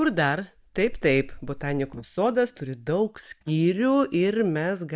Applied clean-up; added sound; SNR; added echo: neural mask model DeepFilterNet 3.